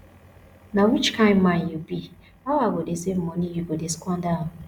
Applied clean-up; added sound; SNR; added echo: none; none; none; none.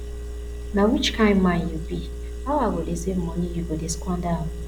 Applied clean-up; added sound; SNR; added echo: none; Engine; 7 dB; none.